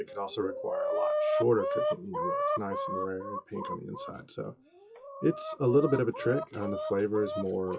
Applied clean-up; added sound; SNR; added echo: classical method WPE with log-MMSE.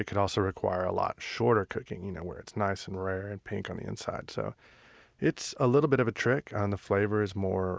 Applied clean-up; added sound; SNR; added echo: none; none; none; none.